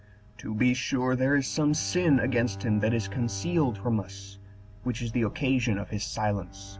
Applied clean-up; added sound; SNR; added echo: none; Bowed string instrument; 14 dB; none.